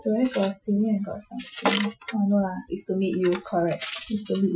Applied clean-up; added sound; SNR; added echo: classical method Wiener filter.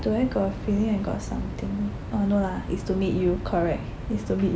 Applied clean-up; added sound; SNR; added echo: none; none; none; none.